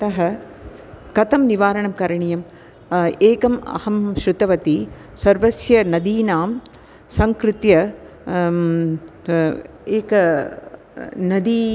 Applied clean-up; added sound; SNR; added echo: none; none; none; none.